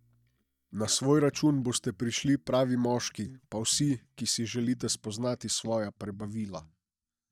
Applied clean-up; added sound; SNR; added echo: neural mask model DeepFilterNet 3.